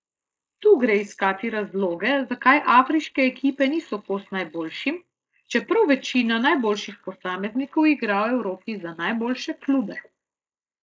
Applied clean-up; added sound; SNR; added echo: neural mask model Resemble Enhance denoiser.